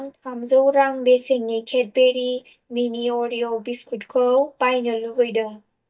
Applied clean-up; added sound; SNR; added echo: neural mask model DeepFilterNet 3.